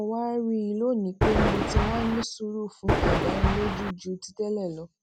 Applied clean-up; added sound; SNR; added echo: none; Thunder; -5 dB; none.